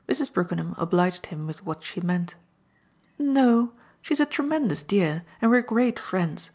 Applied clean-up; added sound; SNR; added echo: neural mask model Resemble Enhance denoiser.